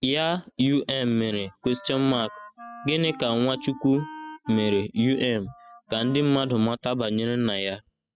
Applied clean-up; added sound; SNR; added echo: classical method spectral subtraction.